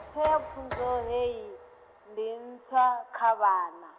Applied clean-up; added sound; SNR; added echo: none; Knock; 16 dB; none.